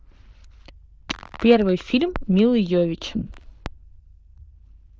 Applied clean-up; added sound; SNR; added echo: neural diffusion model UNIVERSE++.